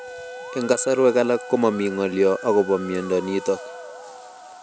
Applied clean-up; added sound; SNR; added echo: none; Wind instrument, woodwind instrument + Musical instrument; 14 dB; none.